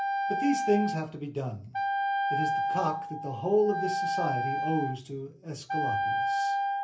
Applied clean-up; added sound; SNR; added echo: none; Wind instrument, woodwind instrument; -1 dB; reverberation time 0.3 s.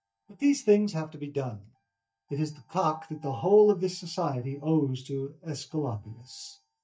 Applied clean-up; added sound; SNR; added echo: neural mask model DeepFilterNet 3.